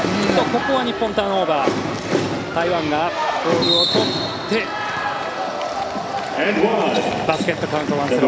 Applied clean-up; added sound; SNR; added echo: none; Trumpet; 19 dB; none.